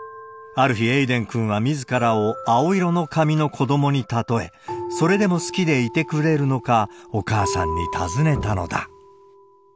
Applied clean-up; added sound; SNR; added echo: none; Bowed string instrument; 14 dB; none.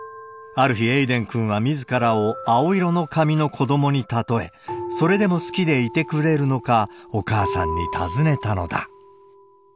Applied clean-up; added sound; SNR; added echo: none; none; none; none.